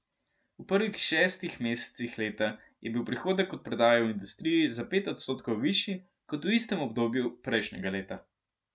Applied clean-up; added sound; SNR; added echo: none; none; none; none.